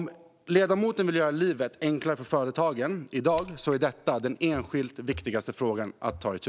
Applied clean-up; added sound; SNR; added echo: none; Raindrop / Splash, splatter; 15 dB; none.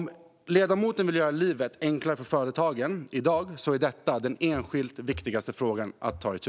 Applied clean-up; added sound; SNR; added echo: none; none; none; none.